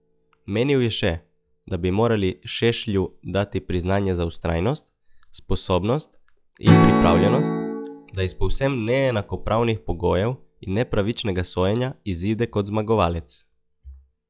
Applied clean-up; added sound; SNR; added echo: classical method log-MMSE.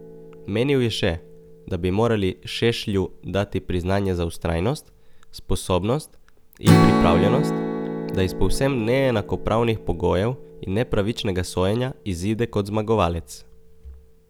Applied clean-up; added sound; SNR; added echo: none; Strum; 4 dB; none.